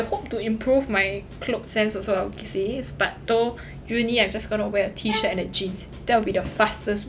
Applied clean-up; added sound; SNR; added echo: none; Bowed string instrument; 11 dB; none.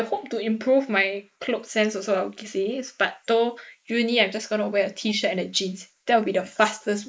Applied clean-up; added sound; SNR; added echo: neural mask model Resemble Enhance denoiser.